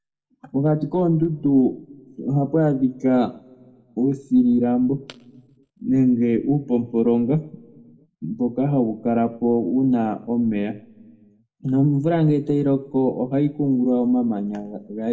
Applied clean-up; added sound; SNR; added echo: none; none; none; reverberation time 0.4 s.